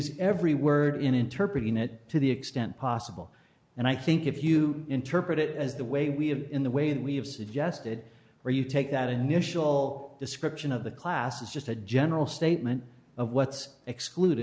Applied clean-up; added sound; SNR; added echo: none; none; none; none.